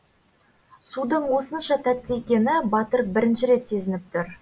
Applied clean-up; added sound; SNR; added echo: none; none; none; none.